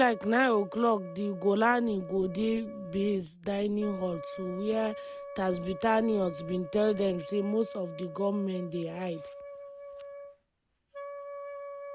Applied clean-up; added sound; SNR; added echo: none; Wind instrument, woodwind instrument; 13 dB; none.